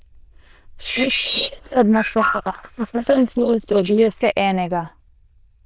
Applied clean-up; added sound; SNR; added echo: neural diffusion model UNIVERSE++.